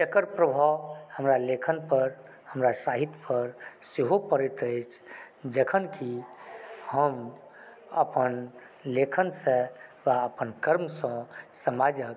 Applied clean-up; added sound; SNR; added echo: none; none; none; none.